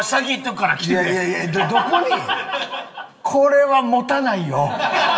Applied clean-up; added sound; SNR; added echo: none; none; none; reverberation time 2.1 s.